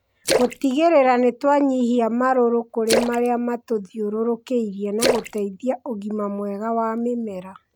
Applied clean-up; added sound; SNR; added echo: none; Splash, splatter; 8 dB; none.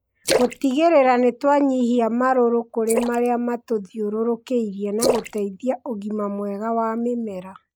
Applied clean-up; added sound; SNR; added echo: neural mask model Resemble Enhance denoiser.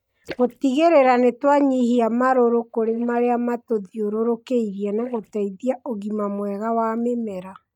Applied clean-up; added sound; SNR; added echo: neural mask model DeepFilterNet 3.